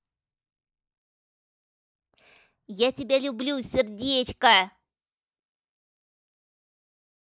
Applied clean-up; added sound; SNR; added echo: neural mask model Resemble Enhance denoiser.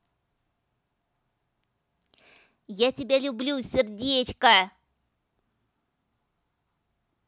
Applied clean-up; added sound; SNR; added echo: none; none; none; none.